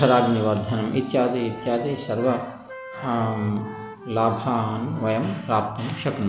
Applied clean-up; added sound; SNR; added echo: none; Wind instrument, woodwind instrument; 18 dB; none.